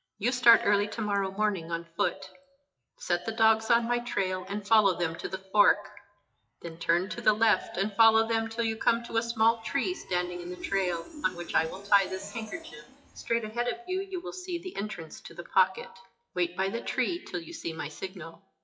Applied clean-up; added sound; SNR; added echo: classical method WPE with log-MMSE.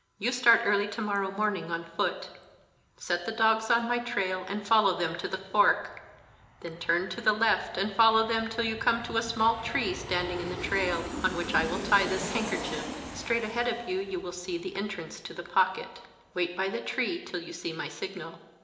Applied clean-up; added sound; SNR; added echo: none; Aircraft; 13 dB; reverberation time 0.8 s.